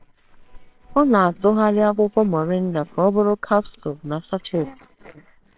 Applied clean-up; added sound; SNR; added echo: neural separator model SepFormer WHAMR!.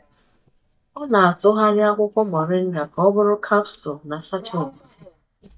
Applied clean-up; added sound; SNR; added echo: neural mask model DeepFilterNet 3.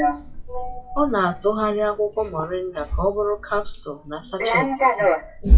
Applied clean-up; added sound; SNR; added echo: classical method WPE with log-MMSE.